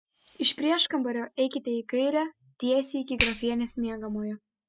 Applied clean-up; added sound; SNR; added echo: classical method spectral subtraction.